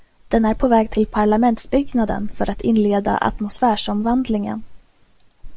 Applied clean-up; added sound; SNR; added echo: none; none; none; none.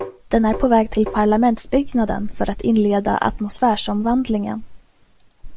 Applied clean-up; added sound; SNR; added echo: none; Tap; 14 dB; none.